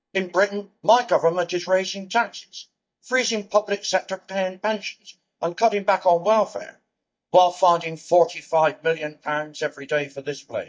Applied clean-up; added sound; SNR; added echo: neural mask model DeepFilterNet 3.